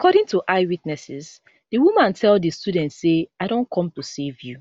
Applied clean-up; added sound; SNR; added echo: none; none; none; none.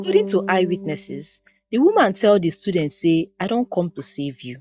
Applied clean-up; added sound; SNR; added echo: neural mask model DeepFilterNet 3.